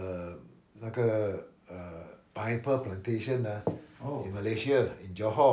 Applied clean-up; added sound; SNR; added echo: none; none; none; none.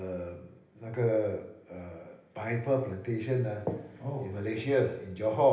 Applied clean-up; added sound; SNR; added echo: none; none; none; reverberation time 1.0 s.